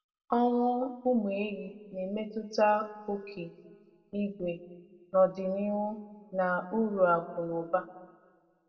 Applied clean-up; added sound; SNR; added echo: none; none; none; reverberation time 1.0 s.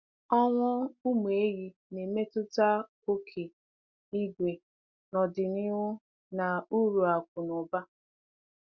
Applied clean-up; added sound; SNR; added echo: none; none; none; none.